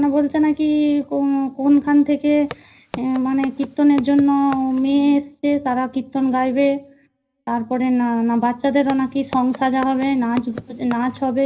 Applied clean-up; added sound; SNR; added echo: none; Walk, footsteps; 17 dB; reverberation time 0.4 s.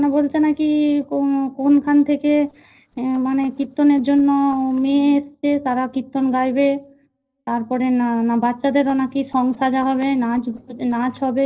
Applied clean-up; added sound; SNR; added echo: neural separator model SepFormer DNS4.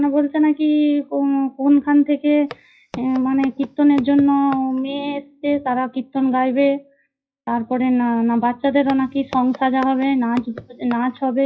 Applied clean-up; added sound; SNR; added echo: classical method WPE with log-MMSE.